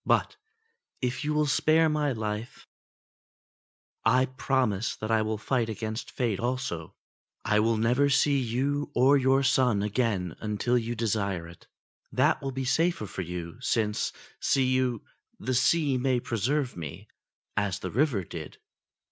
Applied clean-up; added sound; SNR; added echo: none; none; none; none.